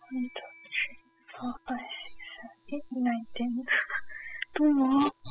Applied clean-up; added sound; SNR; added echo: classical method spectral subtraction.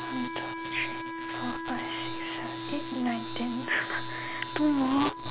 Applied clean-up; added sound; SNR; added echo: none; Wind instrument, woodwind instrument; 6 dB; none.